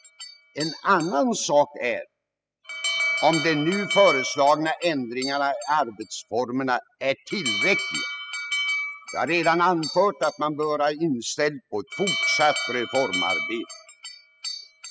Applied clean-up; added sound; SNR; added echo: classical method spectral subtraction.